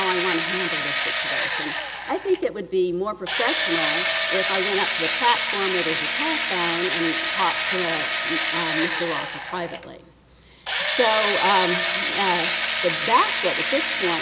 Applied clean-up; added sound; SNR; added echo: none; Engine / Drill; -3 dB; none.